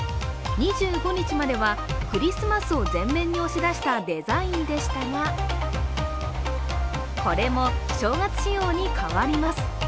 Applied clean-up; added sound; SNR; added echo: none; none; none; none.